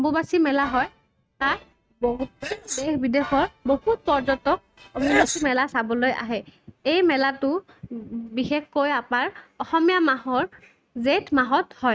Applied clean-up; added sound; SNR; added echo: neural mask model RNNoise.